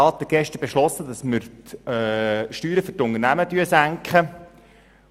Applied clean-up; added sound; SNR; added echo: none; none; none; none.